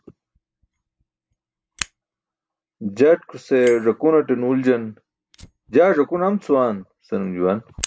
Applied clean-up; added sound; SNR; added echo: none; Fire; 20 dB; none.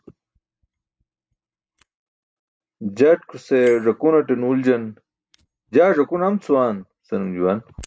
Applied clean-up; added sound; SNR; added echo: neural mask model RNNoise.